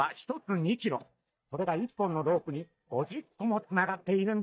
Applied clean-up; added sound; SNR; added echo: neural mask model DeepFilterNet 3.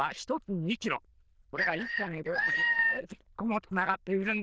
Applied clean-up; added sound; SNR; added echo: neural diffusion model UNIVERSE++.